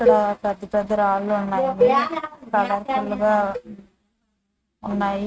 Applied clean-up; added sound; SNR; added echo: neural mask model RNNoise.